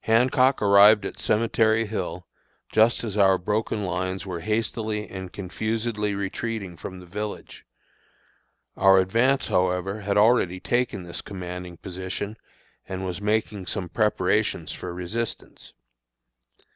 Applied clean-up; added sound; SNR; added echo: none; none; none; none.